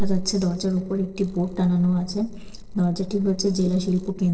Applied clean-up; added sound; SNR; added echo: neural separator model SepFormer DNS4.